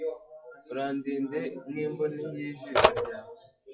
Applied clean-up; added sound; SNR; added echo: classical method WPE with log-MMSE.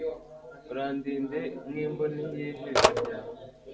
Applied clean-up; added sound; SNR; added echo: none; Telephone; -1 dB; reverberation time 0.4 s.